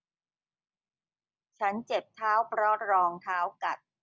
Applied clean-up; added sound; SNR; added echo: none; none; none; none.